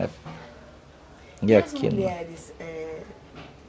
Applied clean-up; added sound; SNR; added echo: none; none; none; none.